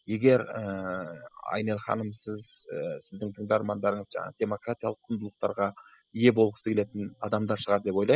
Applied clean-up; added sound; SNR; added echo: classical method spectral subtraction.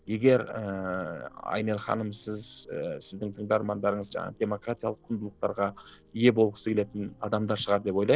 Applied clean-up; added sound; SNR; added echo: neural separator model SepFormer DNS4.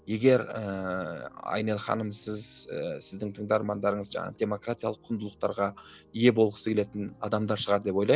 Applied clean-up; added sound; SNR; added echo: none; none; none; none.